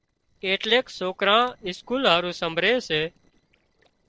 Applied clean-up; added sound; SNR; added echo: neural separator model SepFormer DNS4.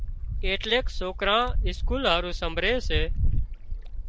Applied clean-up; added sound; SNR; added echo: none; Wind; -2 dB; none.